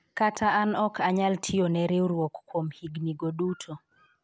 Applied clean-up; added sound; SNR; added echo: none; none; none; none.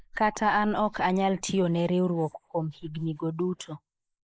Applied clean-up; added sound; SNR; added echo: neural mask model Resemble Enhance denoiser.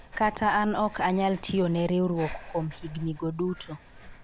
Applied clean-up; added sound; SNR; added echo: none; Breathing; 15 dB; none.